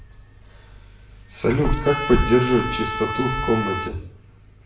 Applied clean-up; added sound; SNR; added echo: none; Trumpet; 7 dB; reverberation time 0.5 s.